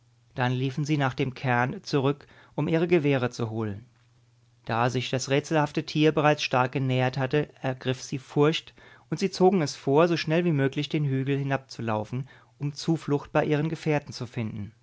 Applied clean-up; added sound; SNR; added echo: none; none; none; none.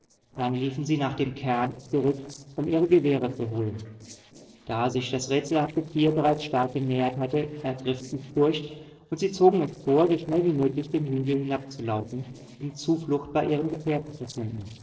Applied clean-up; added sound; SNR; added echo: neural separator model SepFormer DNS4.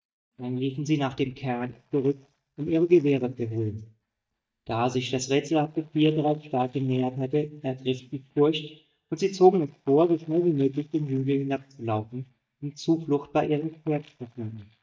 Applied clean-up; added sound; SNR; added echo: neural mask model DeepFilterNet 3.